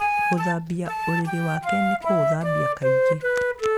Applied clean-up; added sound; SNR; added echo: none; Wind instrument, woodwind instrument; -4 dB; none.